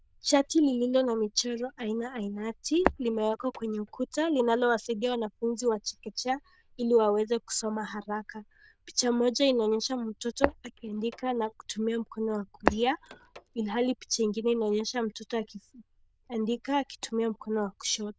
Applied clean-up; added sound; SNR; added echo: neural diffusion model UNIVERSE++.